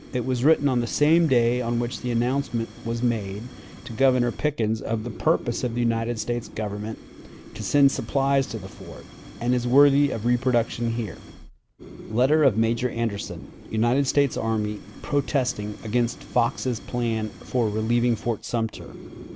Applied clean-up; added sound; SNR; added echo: none; Fire; 16 dB; none.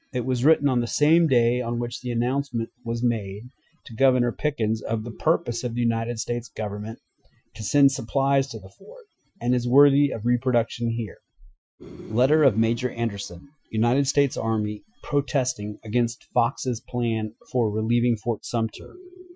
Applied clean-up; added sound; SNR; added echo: classical method Wiener filter.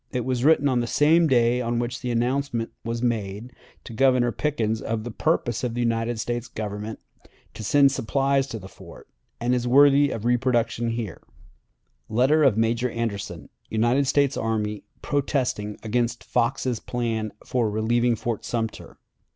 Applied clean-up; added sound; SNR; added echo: none; none; none; none.